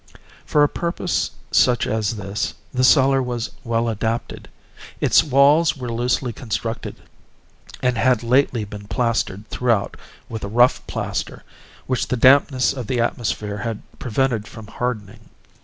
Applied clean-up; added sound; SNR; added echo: none; none; none; none.